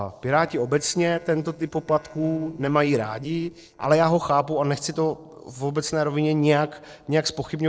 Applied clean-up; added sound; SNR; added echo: neural separator model SepFormer DNS4.